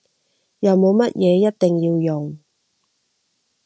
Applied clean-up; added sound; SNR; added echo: none; none; none; none.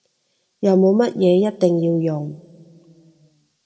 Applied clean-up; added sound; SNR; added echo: none; none; none; reverberation time 1.2 s.